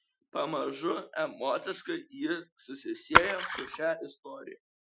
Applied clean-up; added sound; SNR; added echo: classical method Wiener filter.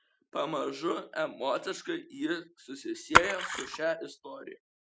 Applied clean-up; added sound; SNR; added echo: none; Splash, splatter; -5 dB; none.